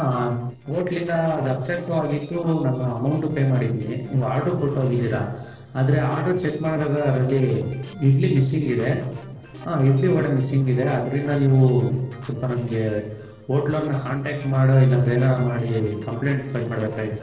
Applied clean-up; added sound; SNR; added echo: neural separator model SepFormer DNS4.